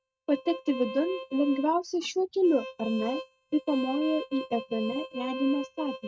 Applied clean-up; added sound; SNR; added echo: neural mask model RNNoise.